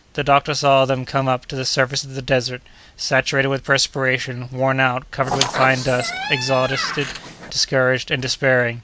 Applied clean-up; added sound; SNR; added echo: none; Squeak; 6 dB; none.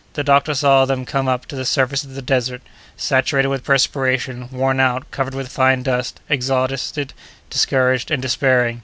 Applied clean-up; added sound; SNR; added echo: none; none; none; none.